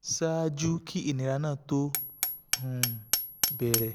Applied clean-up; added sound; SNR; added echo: none; Hammer; 3 dB; none.